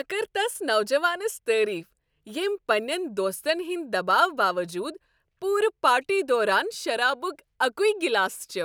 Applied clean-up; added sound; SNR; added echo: none; none; none; none.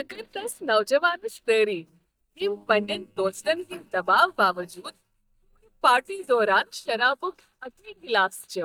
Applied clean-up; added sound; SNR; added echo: neural mask model DeepFilterNet 3.